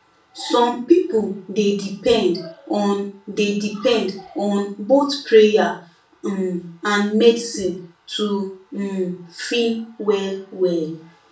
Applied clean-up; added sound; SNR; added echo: none; none; none; reverberation time 0.3 s.